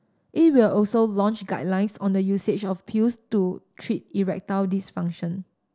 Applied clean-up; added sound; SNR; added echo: none; none; none; none.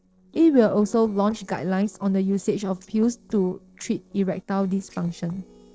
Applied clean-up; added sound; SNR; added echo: neural separator model SepFormer DNS4.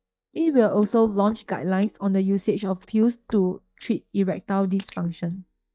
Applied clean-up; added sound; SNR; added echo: neural mask model DeepFilterNet 3.